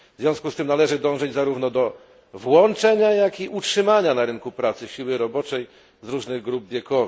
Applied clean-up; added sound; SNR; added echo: none; none; none; none.